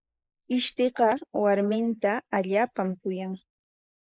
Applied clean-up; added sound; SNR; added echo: neural mask model Resemble Enhance denoiser.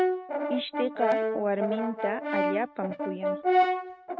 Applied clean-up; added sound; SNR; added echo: neural mask model RNNoise.